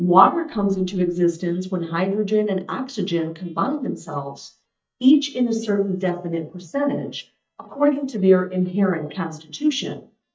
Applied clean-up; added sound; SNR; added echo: neural mask model DeepFilterNet 3.